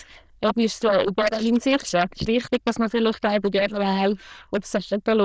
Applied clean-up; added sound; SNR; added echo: neural diffusion model UNIVERSE++.